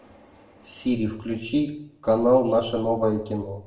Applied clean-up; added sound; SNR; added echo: none; none; none; reverberation time 0.7 s.